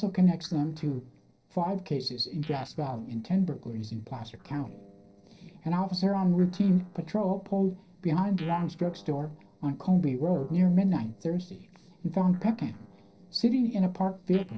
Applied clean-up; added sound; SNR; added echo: neural separator model SepFormer DNS4.